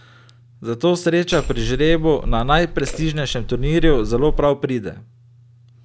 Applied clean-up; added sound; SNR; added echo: none; Hammer; 2 dB; none.